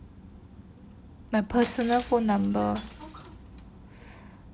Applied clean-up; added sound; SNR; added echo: none; Shatter; 17 dB; none.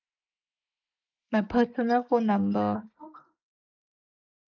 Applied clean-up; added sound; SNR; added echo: neural mask model Resemble Enhance denoiser.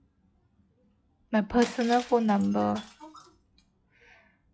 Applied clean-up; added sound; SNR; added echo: classical method log-MMSE.